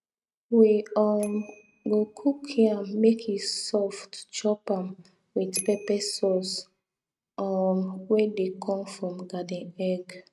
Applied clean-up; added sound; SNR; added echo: neural mask model RNNoise.